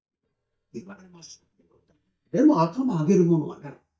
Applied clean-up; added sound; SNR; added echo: neural mask model DeepFilterNet 3.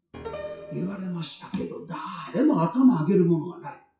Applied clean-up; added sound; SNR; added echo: classical method WPE with log-MMSE.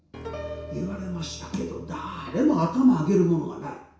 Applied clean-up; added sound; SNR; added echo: none; Piano; 15 dB; reverberation time 0.6 s.